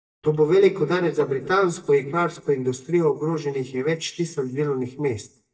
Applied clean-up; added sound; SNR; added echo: neural mask model DeepFilterNet 3.